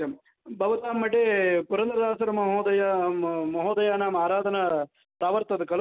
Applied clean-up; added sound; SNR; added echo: none; none; none; none.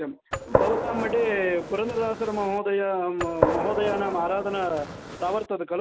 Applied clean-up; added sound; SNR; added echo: none; Gunshot, gunfire; 2 dB; none.